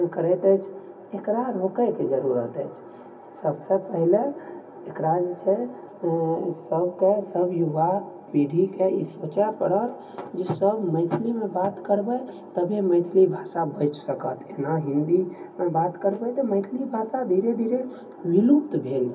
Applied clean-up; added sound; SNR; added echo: none; none; none; reverberation time 0.4 s.